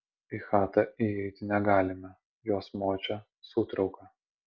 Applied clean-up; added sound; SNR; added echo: none; none; none; none.